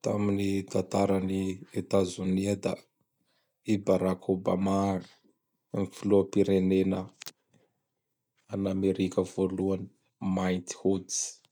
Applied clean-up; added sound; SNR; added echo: none; none; none; none.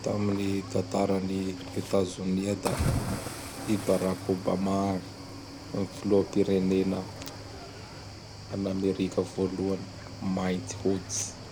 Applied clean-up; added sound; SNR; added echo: none; Cricket / Waves, surf; 8 dB; none.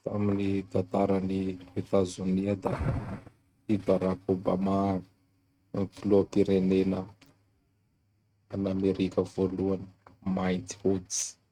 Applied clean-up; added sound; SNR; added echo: neural mask model RNNoise.